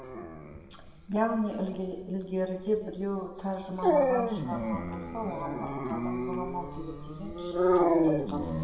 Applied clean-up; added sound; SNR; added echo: none; Dog; -3 dB; reverberation time 1.4 s.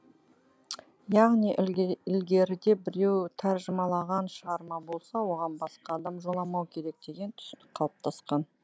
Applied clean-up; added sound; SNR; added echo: none; none; none; none.